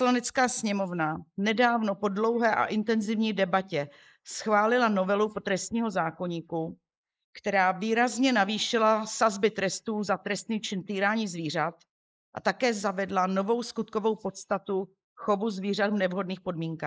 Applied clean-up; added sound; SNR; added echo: neural mask model Resemble Enhance denoiser.